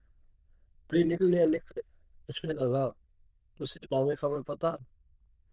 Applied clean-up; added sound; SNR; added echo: neural diffusion model UNIVERSE++.